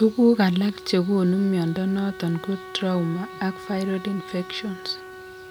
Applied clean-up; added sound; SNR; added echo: none; Wind instrument, woodwind instrument; 16 dB; none.